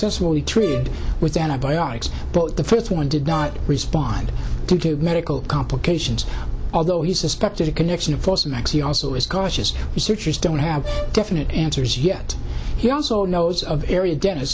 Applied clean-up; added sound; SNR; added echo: none; Brass instrument; 15 dB; none.